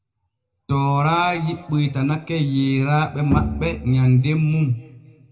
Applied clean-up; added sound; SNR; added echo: none; Bowed string instrument; 7 dB; reverberation time 1.8 s.